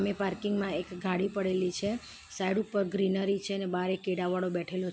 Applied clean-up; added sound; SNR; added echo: none; none; none; none.